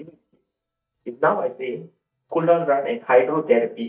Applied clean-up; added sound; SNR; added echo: neural mask model DeepFilterNet 3.